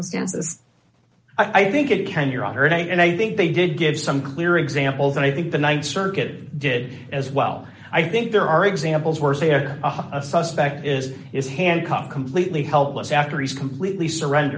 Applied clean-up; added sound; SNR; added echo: none; none; none; none.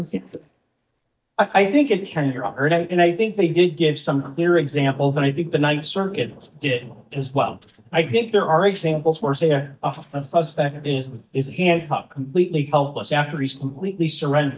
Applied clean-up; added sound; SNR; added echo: neural mask model DeepFilterNet 3.